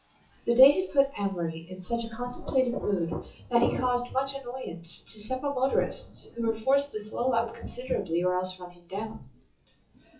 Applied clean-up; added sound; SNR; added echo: classical method WPE with log-MMSE.